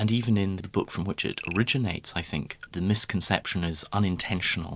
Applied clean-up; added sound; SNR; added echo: none; Frog; 18 dB; none.